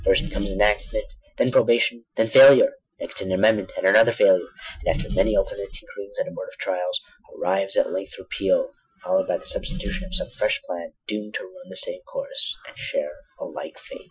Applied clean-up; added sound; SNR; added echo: classical method Wiener filter.